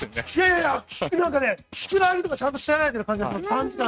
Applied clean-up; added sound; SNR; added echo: neural mask model RNNoise.